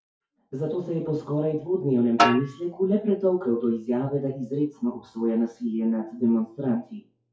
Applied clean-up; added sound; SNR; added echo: classical method WPE with log-MMSE.